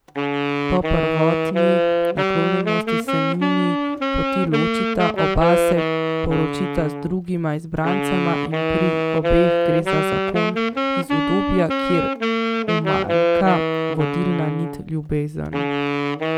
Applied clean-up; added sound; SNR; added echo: none; Wind instrument, woodwind instrument; -2 dB; none.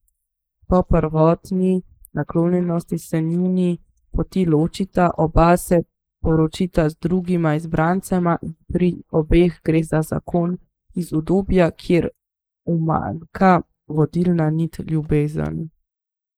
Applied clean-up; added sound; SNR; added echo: neural mask model Resemble Enhance denoiser.